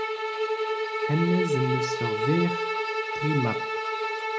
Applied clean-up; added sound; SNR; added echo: none; Bowed string instrument; -1 dB; reverberation time 0.4 s.